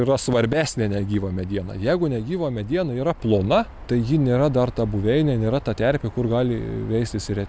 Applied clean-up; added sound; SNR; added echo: none; none; none; none.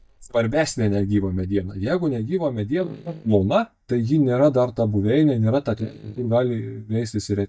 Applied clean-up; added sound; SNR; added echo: neural mask model DeepFilterNet 3.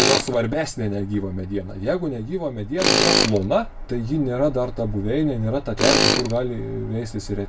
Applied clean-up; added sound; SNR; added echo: none; Tools; 2 dB; reverberation time 0.2 s.